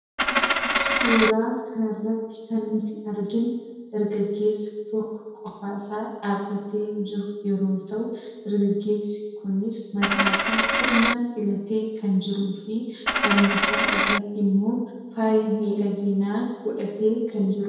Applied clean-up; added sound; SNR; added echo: none; Coin (dropping); -5 dB; reverberation time 1.1 s.